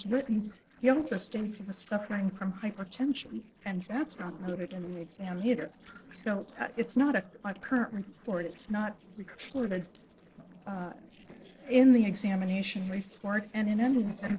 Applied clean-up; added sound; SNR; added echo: neural separator model SepFormer DNS4.